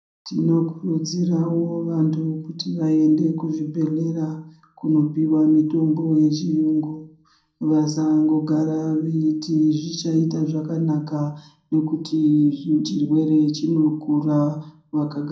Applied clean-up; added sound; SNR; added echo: none; none; none; reverberation time 0.5 s.